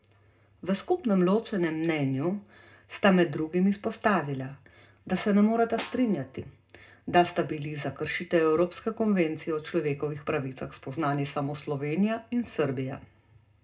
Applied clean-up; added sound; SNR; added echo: none; Snare drum; 17 dB; reverberation time 0.2 s.